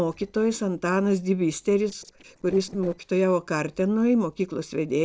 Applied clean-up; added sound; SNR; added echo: neural separator model SepFormer DNS4.